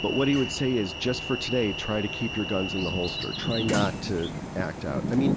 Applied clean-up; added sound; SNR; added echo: none; Bird vocalization, bird call, bird song + Train; 4 dB; none.